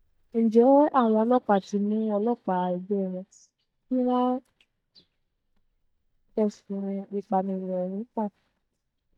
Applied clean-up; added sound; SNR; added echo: neural mask model DeepFilterNet 3.